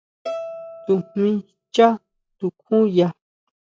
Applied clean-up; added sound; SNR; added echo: classical method log-MMSE.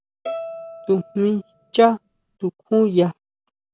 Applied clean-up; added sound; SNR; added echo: none; Bowed string instrument; 14 dB; none.